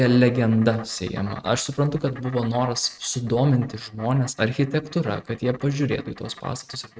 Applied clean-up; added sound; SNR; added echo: neural mask model RNNoise.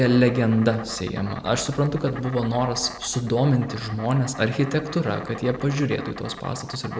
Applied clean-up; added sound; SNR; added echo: none; Insect; 17 dB; none.